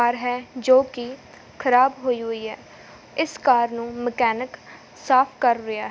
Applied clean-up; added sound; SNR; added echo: none; none; none; none.